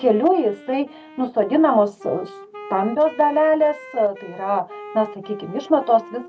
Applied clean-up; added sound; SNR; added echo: none; Wind instrument, woodwind instrument; 18 dB; none.